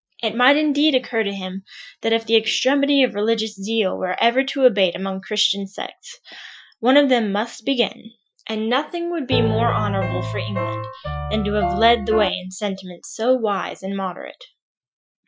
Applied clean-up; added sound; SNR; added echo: classical method Wiener filter.